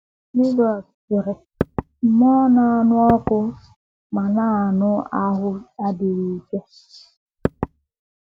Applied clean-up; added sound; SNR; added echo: none; Knock / Wood; 7 dB; none.